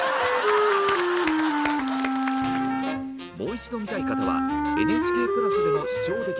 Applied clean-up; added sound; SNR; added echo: none; Wind instrument, woodwind instrument; -5 dB; none.